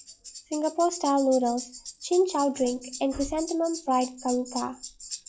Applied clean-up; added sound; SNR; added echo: classical method log-MMSE.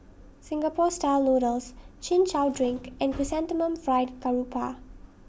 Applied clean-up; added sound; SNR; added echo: none; none; none; none.